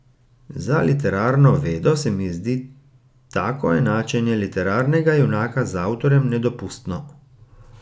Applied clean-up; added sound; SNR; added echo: none; none; none; none.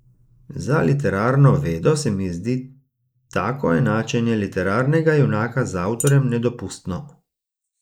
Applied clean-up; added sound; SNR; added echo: neural mask model Resemble Enhance denoiser.